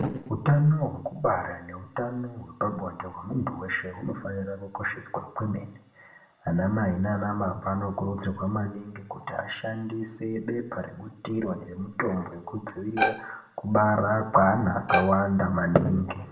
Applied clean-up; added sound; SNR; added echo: none; Bowed string instrument; 3 dB; reverberation time 0.5 s.